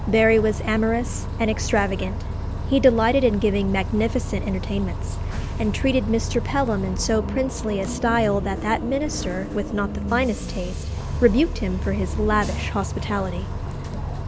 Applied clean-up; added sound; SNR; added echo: none; Bus; 4 dB; none.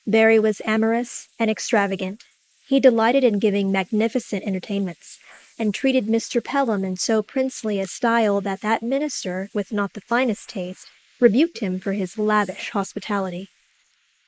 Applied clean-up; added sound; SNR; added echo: neural mask model Resemble Enhance denoiser.